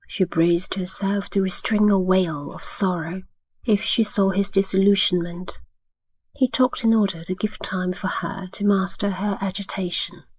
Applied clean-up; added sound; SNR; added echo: neural mask model Resemble Enhance denoiser.